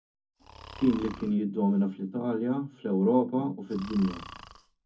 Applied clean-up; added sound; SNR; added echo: none; Breathing; 20 dB; reverberation time 0.3 s.